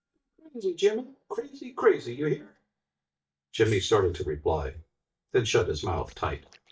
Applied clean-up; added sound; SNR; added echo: neural mask model DeepFilterNet 3.